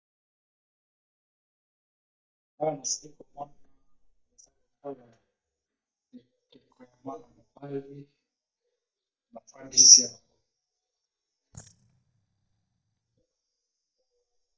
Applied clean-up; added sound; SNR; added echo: neural mask model DeepFilterNet 3.